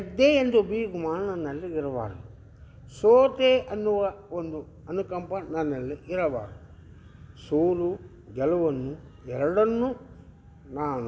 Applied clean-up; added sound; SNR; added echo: none; none; none; none.